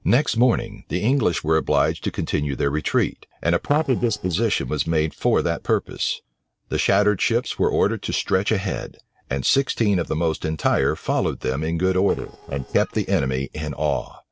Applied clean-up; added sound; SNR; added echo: neural separator model SepFormer DNS4.